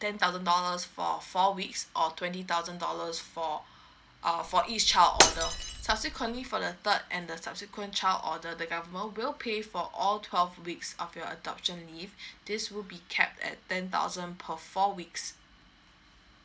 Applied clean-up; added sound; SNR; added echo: none; Shatter; -2 dB; none.